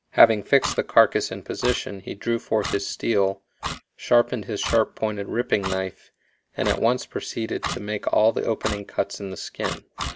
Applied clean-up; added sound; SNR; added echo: none; Clock; 12 dB; none.